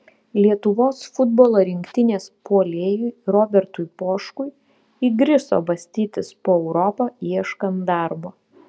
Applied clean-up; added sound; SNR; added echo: none; none; none; none.